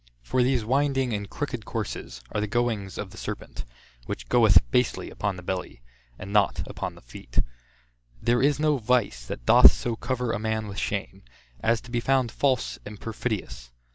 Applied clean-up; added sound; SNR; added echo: none; none; none; none.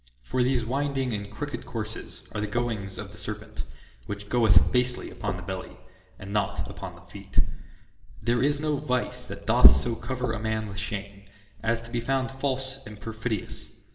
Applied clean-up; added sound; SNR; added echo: none; Knock; 17 dB; reverberation time 1.1 s.